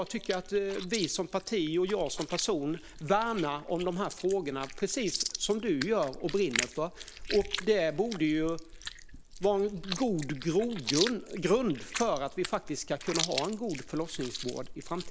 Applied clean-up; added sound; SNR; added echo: none; Chewing, mastication; 9 dB; none.